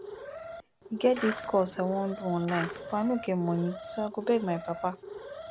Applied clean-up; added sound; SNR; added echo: none; Skateboard + Alarm; 10 dB; none.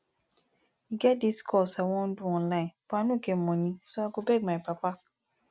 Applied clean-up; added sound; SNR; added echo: none; none; none; none.